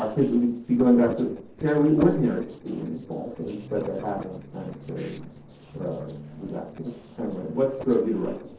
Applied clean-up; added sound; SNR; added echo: neural separator model SepFormer DNS4.